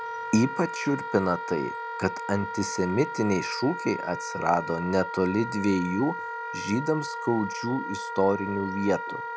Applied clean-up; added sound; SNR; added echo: none; Wind instrument, woodwind instrument; 7 dB; none.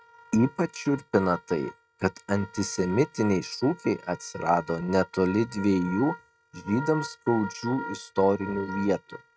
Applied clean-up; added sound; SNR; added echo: neural mask model RNNoise.